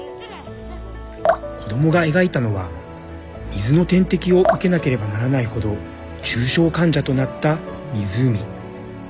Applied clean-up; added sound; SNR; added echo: none; Drip; 7 dB; none.